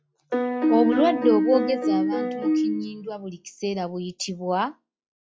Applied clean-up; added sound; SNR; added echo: classical method log-MMSE.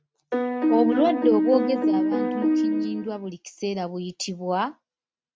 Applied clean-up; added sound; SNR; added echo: neural mask model RNNoise.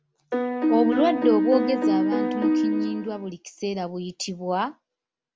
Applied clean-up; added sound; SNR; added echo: none; Piano; -4 dB; none.